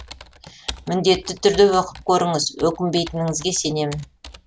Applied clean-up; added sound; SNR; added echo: none; Computer keyboard; 18 dB; none.